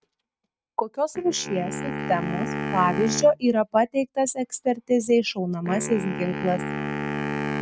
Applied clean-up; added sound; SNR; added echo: neural mask model RNNoise.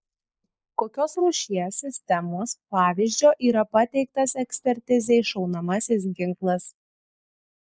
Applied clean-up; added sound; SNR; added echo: neural mask model Resemble Enhance denoiser.